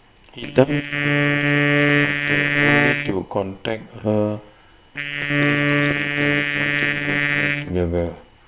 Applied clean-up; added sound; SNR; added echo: neural separator model SepFormer WHAM!.